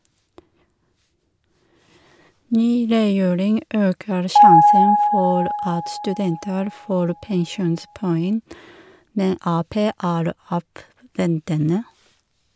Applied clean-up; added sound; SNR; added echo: none; Piano; -4 dB; none.